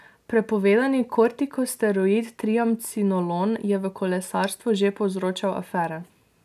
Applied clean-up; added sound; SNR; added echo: none; none; none; none.